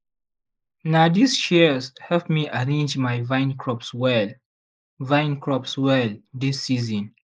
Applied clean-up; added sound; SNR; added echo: neural mask model Resemble Enhance denoiser.